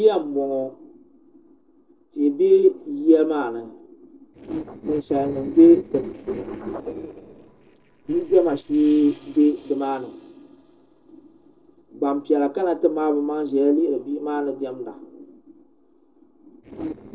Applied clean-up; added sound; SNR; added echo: neural separator model SepFormer DNS4.